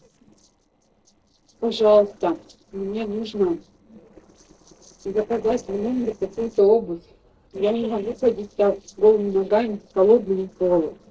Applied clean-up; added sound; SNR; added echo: neural separator model SepFormer DNS4.